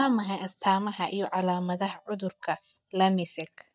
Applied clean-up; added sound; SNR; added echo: neural mask model DeepFilterNet 3.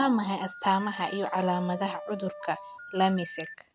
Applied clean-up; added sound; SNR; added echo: none; Wind instrument, woodwind instrument + Telephone; 14 dB; none.